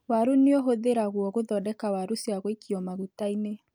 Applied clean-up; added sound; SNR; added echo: none; none; none; none.